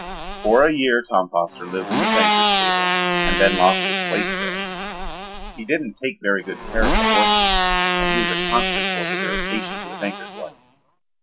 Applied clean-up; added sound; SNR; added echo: none; Motorcycle; -1 dB; none.